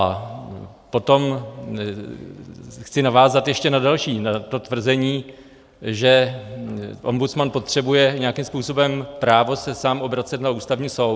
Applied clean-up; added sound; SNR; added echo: none; none; none; none.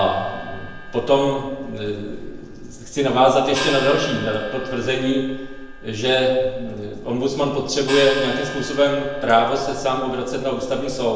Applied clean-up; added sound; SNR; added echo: none; Gong; 11 dB; reverberation time 0.9 s.